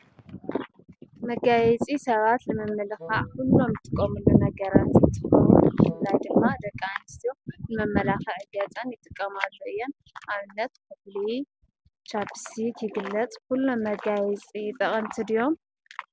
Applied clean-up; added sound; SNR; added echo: none; Wind instrument, woodwind instrument; 19 dB; none.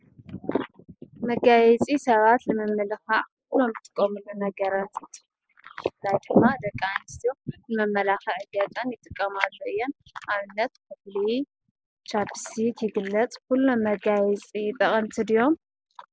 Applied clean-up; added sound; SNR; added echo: neural mask model Resemble Enhance denoiser.